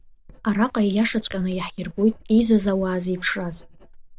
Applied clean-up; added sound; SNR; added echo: none; Writing; 19 dB; none.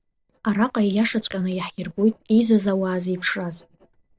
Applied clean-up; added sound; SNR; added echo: neural separator model SepFormer DNS4.